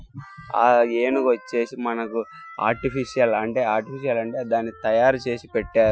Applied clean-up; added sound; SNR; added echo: classical method Wiener filter.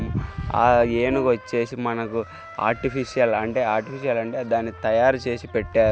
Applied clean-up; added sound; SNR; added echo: none; Telephone + Trumpet; 19 dB; none.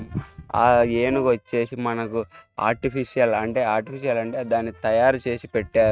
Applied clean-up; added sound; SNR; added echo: neural mask model RNNoise.